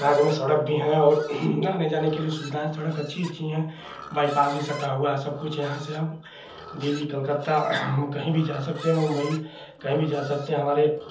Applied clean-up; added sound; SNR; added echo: none; Livestock, farm animals, working animals; 18 dB; reverberation time 0.7 s.